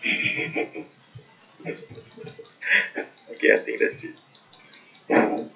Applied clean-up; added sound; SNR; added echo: classical method WPE with log-MMSE.